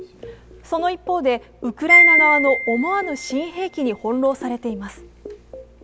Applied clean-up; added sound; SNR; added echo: none; Wind chime; -1 dB; none.